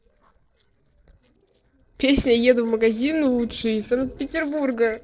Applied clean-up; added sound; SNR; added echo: neural separator model SepFormer DNS4.